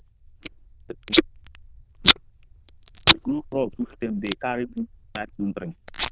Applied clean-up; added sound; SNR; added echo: neural diffusion model UNIVERSE++.